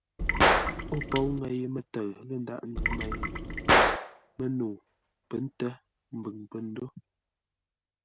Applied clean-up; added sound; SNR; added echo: none; Gunshot, gunfire + Trickle, dribble / Water tap, faucet; -5 dB; none.